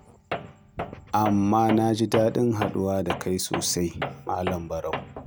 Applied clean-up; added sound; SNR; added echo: none; Tools; 9 dB; none.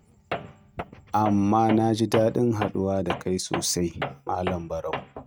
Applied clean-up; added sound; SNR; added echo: neural mask model RNNoise.